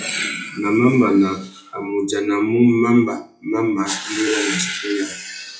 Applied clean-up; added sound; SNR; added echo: classical method WPE with log-MMSE.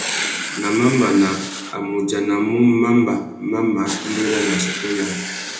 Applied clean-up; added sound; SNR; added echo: none; Writing; 9 dB; reverberation time 0.7 s.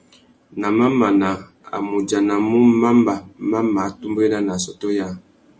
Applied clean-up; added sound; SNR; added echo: none; none; none; none.